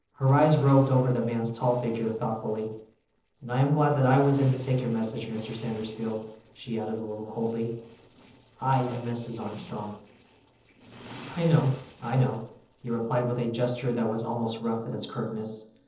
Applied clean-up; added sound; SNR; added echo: neural separator model SepFormer DNS4.